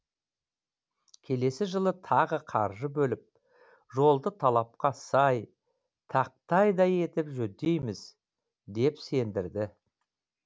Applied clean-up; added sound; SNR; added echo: none; none; none; none.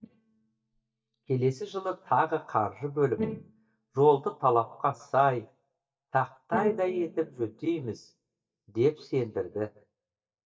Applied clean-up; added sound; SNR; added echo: neural mask model DeepFilterNet 3.